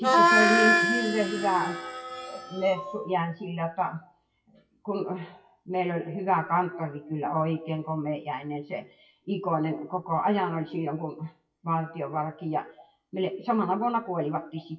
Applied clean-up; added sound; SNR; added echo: classical method WPE with log-MMSE.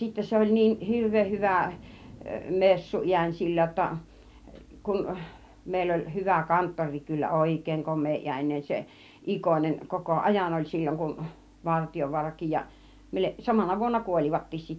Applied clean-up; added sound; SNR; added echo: none; none; none; none.